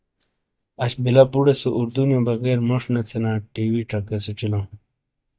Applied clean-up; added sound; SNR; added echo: neural mask model DeepFilterNet 3.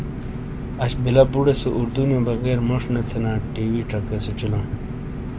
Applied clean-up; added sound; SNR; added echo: none; Engine; 6 dB; none.